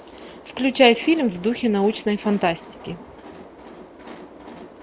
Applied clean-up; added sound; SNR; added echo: none; Train; 18 dB; none.